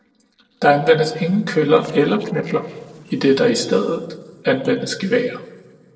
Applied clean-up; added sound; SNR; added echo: neural separator model SepFormer DNS4.